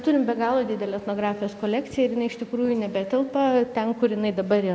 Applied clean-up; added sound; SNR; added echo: none; none; none; none.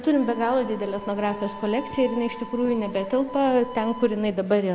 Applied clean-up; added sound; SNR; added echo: none; Harmonica; 15 dB; none.